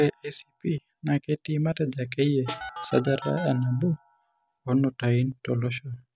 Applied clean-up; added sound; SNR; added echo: none; Snare drum + Telephone; 17 dB; none.